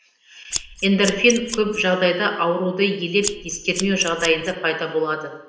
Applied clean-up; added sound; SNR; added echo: none; Scissors; 9 dB; reverberation time 0.9 s.